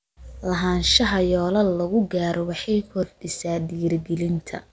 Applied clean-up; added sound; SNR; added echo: none; none; none; none.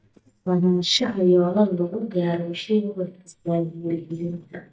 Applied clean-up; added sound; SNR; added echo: neural mask model DeepFilterNet 3.